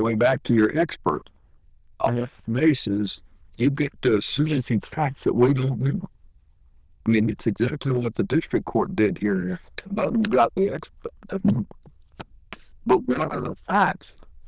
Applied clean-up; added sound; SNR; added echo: neural diffusion model UNIVERSE++.